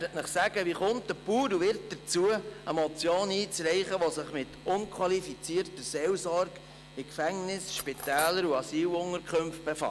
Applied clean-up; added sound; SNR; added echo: none; Cutlery, silverware; 7 dB; none.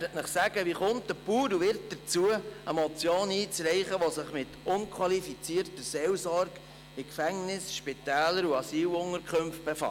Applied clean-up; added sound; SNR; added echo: none; none; none; none.